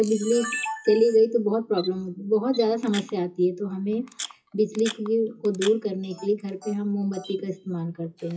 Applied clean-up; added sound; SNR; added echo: classical method WPE with log-MMSE.